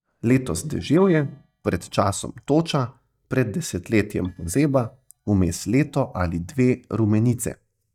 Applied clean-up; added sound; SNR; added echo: neural mask model DeepFilterNet 3.